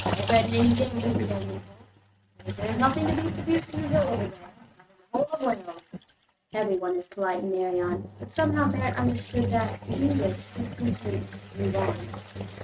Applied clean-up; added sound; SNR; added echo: neural mask model RNNoise.